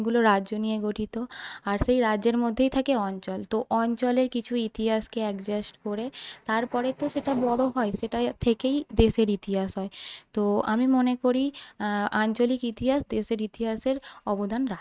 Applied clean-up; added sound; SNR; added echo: neural mask model RNNoise.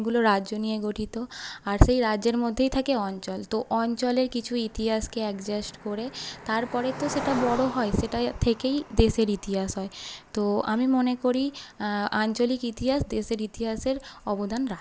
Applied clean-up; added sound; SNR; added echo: none; Cricket; 17 dB; none.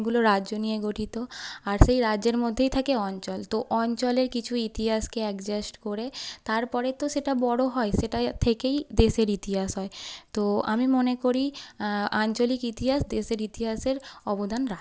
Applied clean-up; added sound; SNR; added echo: none; none; none; none.